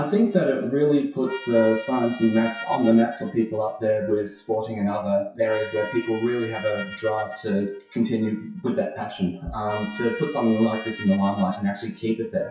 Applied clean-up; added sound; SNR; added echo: classical method WPE with log-MMSE.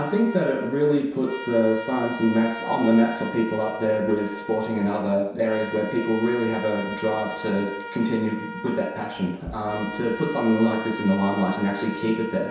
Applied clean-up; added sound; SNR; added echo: none; Trumpet; 12 dB; reverberation time 0.7 s.